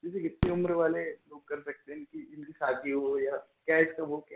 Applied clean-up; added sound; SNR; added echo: none; Fireworks; 10 dB; none.